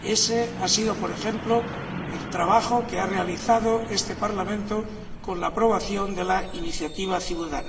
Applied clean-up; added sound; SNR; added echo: none; Truck; 9 dB; reverberation time 2.0 s.